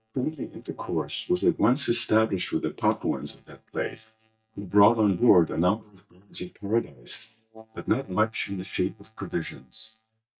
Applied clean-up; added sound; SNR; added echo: neural mask model DeepFilterNet 3.